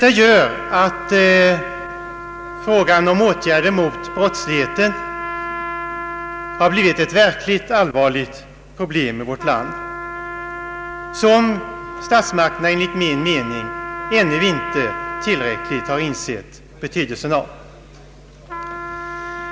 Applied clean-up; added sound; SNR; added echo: none; Trumpet; 11 dB; none.